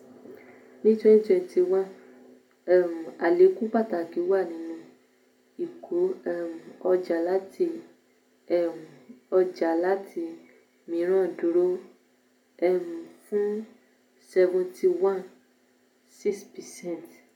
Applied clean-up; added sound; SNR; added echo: none; none; none; reverberation time 0.3 s.